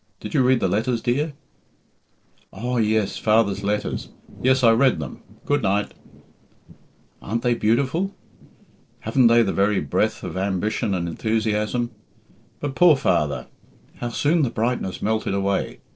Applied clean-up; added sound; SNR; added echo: neural separator model SepFormer DNS4.